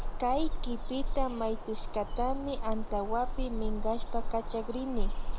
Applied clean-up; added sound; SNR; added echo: none; Bird vocalization, bird call, bird song; -3 dB; none.